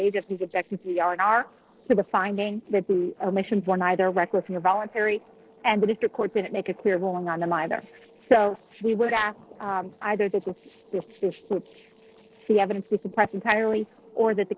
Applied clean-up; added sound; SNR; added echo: neural separator model SepFormer DNS4.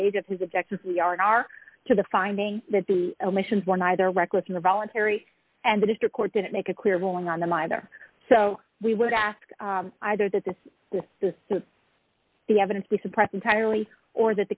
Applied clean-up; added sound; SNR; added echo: none; none; none; none.